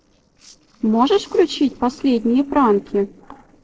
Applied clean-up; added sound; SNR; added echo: neural separator model SepFormer DNS4.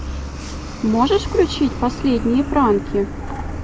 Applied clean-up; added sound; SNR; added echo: none; Truck; 8 dB; none.